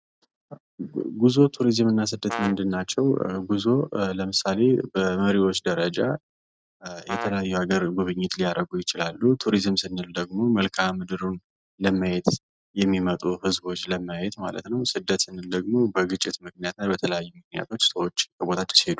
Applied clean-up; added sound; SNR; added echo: neural mask model RNNoise.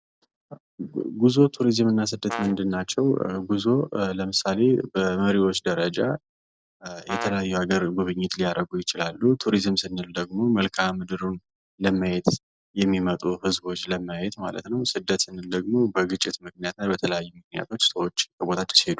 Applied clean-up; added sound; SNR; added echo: neural separator model SepFormer DNS4.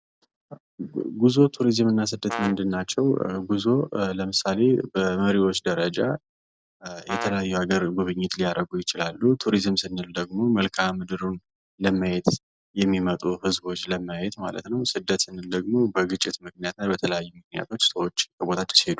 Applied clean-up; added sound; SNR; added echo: none; Brass instrument; 11 dB; none.